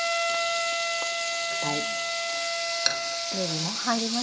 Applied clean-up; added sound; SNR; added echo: none; Wind instrument, woodwind instrument; 1 dB; reverberation time 1.6 s.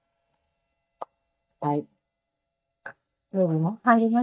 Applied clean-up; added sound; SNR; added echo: neural mask model DeepFilterNet 3.